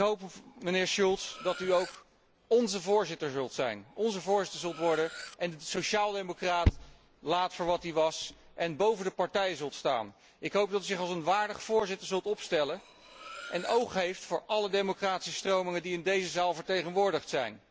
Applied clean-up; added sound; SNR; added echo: none; Cutlery, silverware; 17 dB; none.